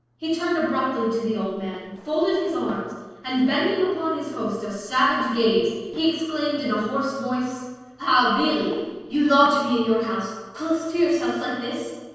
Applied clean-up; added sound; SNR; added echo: neural separator model SepFormer DNS4.